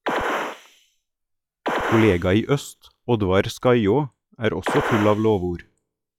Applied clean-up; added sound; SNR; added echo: classical method log-MMSE.